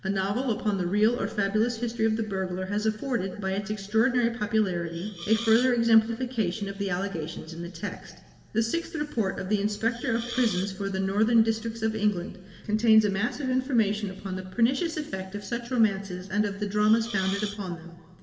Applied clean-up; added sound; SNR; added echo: none; Hiss; 12 dB; reverberation time 1.8 s.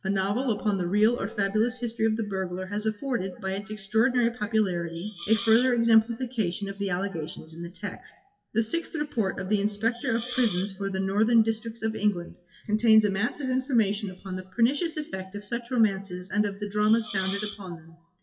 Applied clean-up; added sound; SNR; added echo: classical method WPE with log-MMSE.